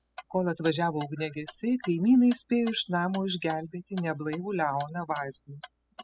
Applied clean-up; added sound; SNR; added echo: classical method spectral subtraction.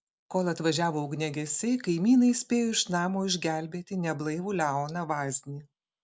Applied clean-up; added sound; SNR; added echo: none; none; none; none.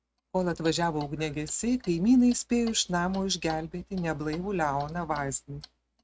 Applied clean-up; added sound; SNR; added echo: neural mask model RNNoise.